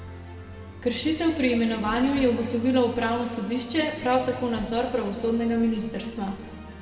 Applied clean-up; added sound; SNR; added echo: none; Musical instrument; 15 dB; reverberation time 1.9 s.